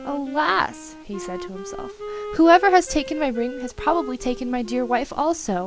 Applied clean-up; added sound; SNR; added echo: none; Wind instrument, woodwind instrument; 14 dB; none.